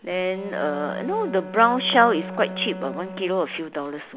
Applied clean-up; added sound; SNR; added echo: none; Bowed string instrument; 12 dB; none.